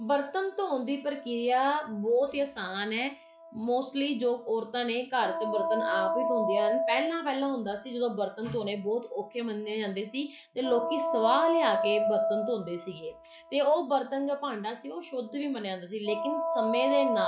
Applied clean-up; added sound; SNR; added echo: classical method log-MMSE.